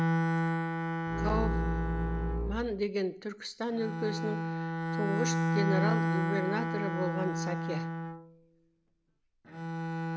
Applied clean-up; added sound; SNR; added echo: none; Bowed string instrument + Bowed string instrument; -5 dB; none.